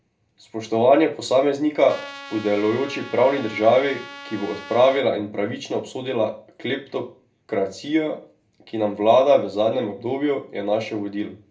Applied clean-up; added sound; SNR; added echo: none; Trumpet; 16 dB; reverberation time 0.3 s.